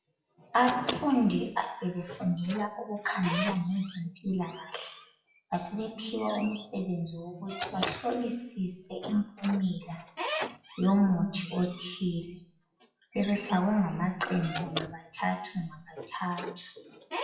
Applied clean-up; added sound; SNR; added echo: classical method WPE with log-MMSE.